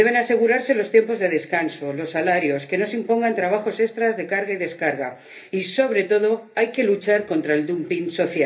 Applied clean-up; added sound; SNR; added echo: none; none; none; reverberation time 0.3 s.